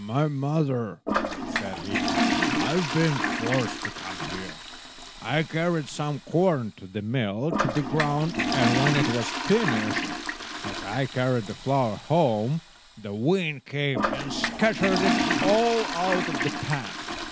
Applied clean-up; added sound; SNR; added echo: none; Toilet flush; 3 dB; none.